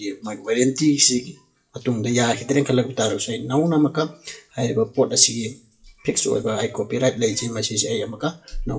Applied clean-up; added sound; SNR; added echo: classical method WPE with log-MMSE.